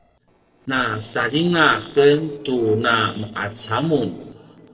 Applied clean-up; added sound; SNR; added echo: neural separator model SepFormer DNS4.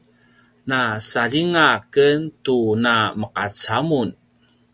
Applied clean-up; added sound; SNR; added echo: none; none; none; none.